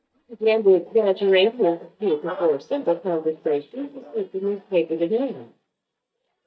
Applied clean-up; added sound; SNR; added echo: neural mask model DeepFilterNet 3.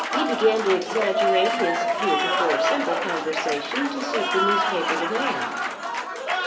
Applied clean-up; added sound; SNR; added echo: none; Applause; -2 dB; reverberation time 2.6 s.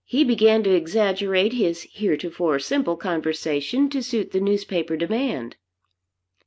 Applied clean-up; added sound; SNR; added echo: none; none; none; none.